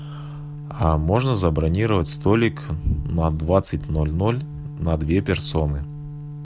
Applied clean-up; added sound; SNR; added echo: none; Organ; 11 dB; none.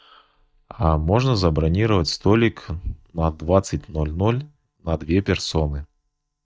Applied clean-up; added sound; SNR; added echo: neural mask model DeepFilterNet 3.